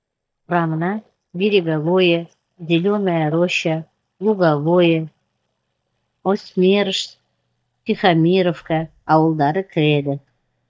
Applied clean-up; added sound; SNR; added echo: neural mask model DeepFilterNet 3.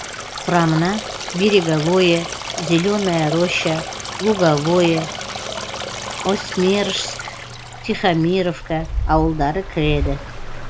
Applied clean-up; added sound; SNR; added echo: none; Stream; 8 dB; none.